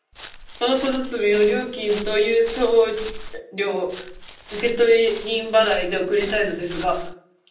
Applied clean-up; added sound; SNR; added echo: none; Walk, footsteps; 14 dB; reverberation time 0.6 s.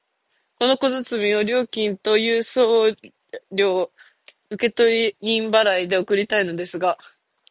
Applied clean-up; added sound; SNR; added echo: none; none; none; none.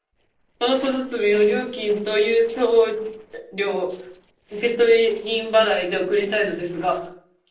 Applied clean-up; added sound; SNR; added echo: neural separator model SepFormer DNS4.